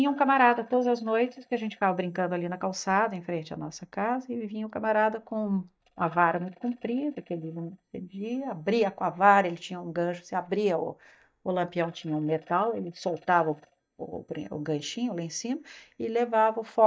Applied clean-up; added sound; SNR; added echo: neural mask model DeepFilterNet 3.